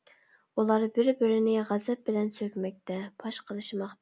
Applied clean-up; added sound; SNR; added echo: none; none; none; none.